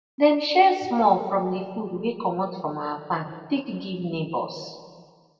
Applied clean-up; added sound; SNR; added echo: none; none; none; reverberation time 1.5 s.